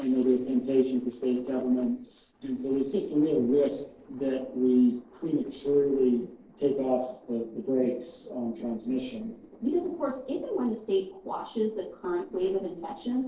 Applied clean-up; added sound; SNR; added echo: neural separator model SepFormer DNS4.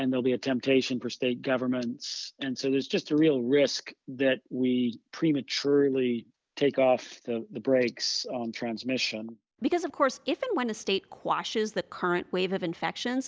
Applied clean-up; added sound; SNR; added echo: none; none; none; none.